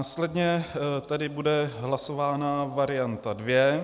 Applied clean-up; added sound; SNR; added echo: none; none; none; none.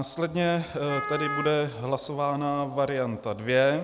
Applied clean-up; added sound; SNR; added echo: none; Wind instrument, woodwind instrument; 7 dB; none.